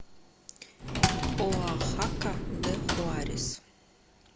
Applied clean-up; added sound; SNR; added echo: none; Computer keyboard + Thump, thud; -5 dB; none.